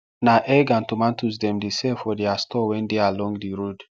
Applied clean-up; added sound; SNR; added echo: none; none; none; none.